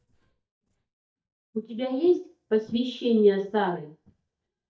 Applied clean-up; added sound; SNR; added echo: neural mask model DeepFilterNet 3.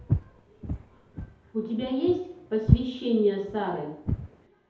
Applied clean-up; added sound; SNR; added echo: none; Walk, footsteps; 1 dB; reverberation time 2.0 s.